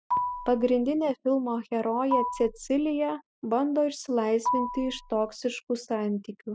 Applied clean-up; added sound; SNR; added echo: classical method spectral subtraction.